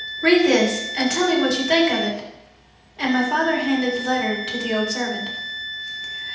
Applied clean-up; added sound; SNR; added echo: none; Wind instrument, woodwind instrument; 8 dB; reverberation time 0.8 s.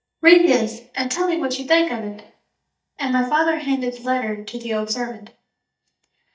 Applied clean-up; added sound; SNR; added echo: neural mask model DeepFilterNet 3.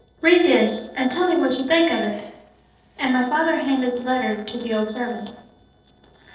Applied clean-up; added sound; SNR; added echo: neural separator model SepFormer DNS4.